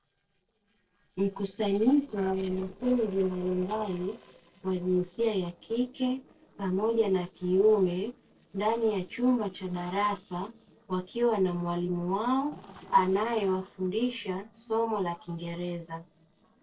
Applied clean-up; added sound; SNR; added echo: neural separator model SepFormer DNS4.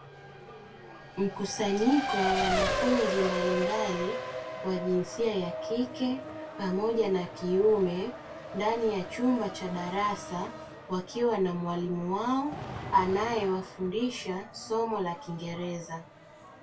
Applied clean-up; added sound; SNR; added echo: none; Race car, auto racing; 6 dB; reverberation time 0.2 s.